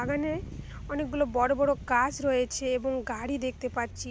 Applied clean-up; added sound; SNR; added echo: none; Traffic noise, roadway noise; 15 dB; none.